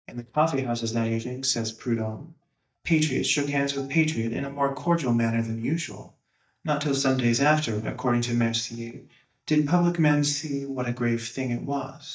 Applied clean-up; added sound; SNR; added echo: neural mask model DeepFilterNet 3.